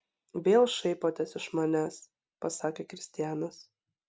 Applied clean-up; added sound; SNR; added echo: none; none; none; none.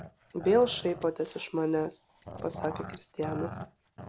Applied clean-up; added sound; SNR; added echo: none; Growling + Scissors; 12 dB; none.